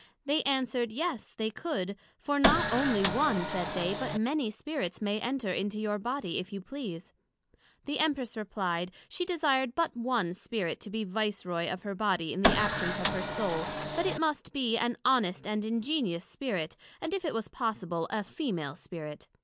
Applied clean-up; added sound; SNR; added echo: none; Printer; -2 dB; none.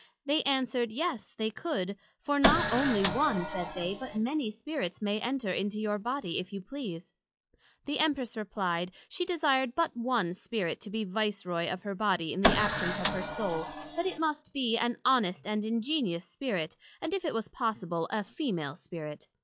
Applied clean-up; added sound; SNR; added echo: classical method log-MMSE.